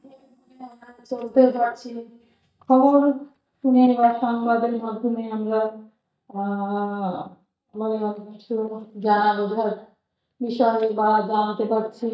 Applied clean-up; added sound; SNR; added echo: neural mask model DeepFilterNet 3.